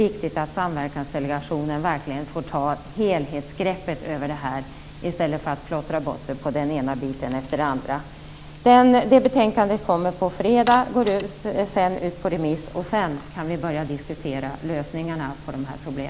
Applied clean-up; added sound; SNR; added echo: none; none; none; none.